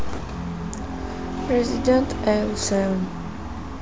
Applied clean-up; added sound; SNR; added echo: none; none; none; none.